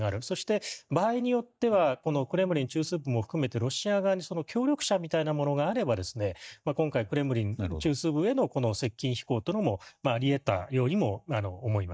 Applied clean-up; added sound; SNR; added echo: neural mask model DeepFilterNet 3.